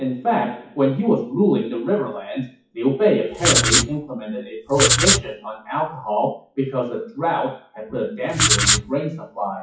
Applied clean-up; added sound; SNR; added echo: classical method WPE with log-MMSE.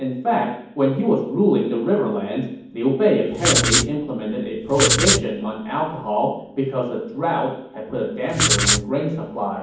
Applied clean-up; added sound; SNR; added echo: none; Writing; -3 dB; reverberation time 1.2 s.